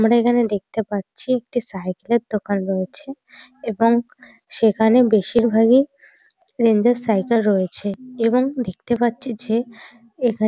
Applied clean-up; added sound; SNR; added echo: none; none; none; none.